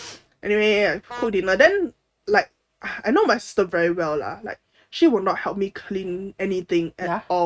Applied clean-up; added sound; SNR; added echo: neural mask model RNNoise.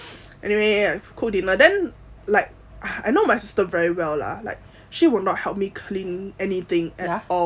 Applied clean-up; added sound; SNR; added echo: none; none; none; none.